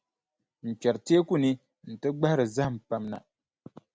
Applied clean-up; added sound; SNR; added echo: none; none; none; none.